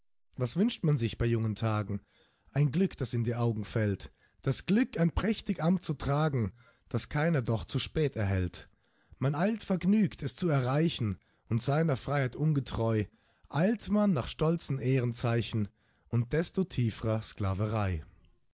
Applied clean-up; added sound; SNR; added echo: none; none; none; none.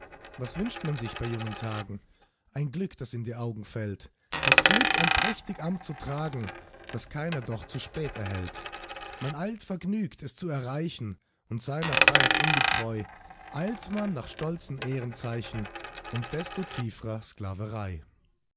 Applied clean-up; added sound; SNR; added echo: none; Coin (dropping); -2 dB; none.